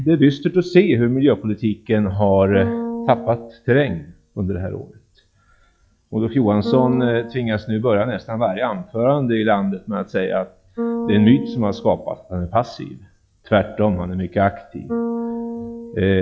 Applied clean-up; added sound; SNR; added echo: classical method log-MMSE.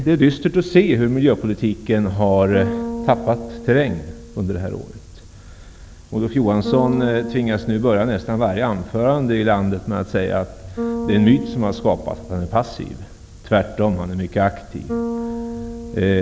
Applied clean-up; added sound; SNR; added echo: none; Bass guitar; 11 dB; none.